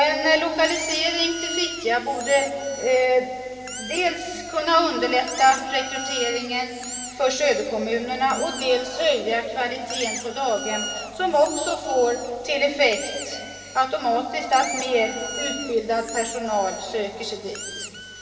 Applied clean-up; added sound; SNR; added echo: none; Squeak; 12 dB; reverberation time 2.7 s.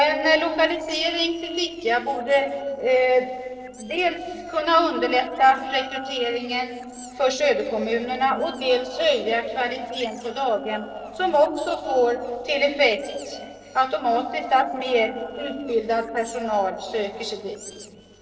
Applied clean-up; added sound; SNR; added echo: neural separator model SepFormer DNS4.